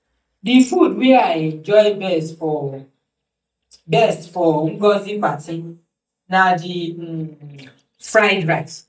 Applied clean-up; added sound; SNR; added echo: neural mask model DeepFilterNet 3.